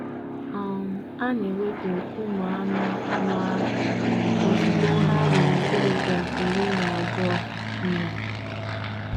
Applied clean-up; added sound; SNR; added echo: none; Fixed-wing aircraft, airplane; -3 dB; none.